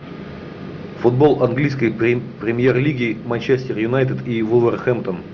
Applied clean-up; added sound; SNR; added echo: none; none; none; none.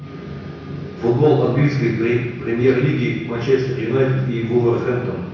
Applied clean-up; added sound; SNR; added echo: none; none; none; reverberation time 1.0 s.